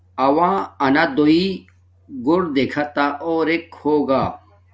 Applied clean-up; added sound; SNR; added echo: none; none; none; none.